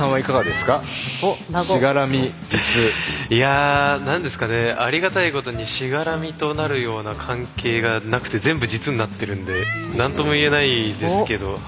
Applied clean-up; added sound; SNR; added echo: none; Meow; 13 dB; none.